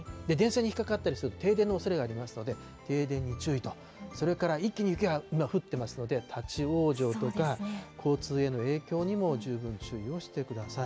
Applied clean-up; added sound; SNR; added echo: none; none; none; none.